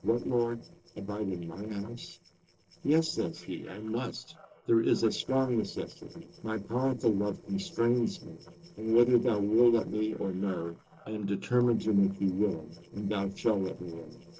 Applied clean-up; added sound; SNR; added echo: neural separator model SepFormer DNS4.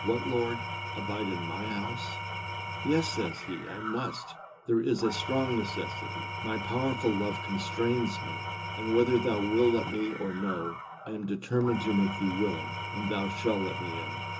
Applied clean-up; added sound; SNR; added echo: none; Engine / Tools; 6 dB; reverberation time 0.2 s.